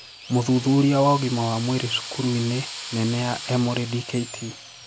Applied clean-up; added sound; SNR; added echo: none; Drill; 13 dB; none.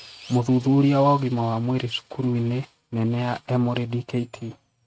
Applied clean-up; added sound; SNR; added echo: neural mask model RNNoise.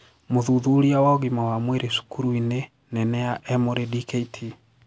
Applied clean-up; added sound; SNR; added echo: none; none; none; none.